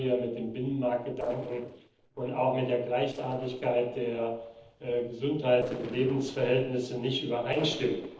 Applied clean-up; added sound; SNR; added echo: neural separator model SepFormer DNS4.